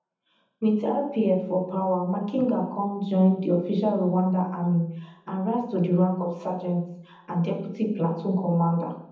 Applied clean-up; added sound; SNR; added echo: none; none; none; reverberation time 0.8 s.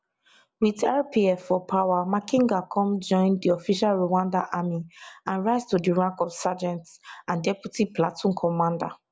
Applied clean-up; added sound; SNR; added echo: none; none; none; none.